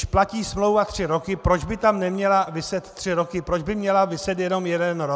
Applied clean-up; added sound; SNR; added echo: none; none; none; none.